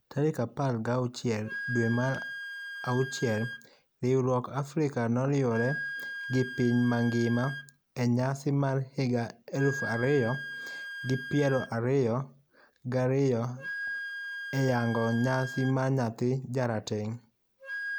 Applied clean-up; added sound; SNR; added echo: none; Wind instrument, woodwind instrument; 11 dB; none.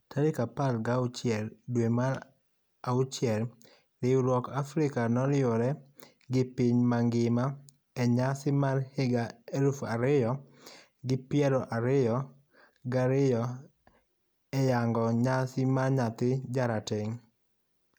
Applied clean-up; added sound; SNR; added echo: none; none; none; none.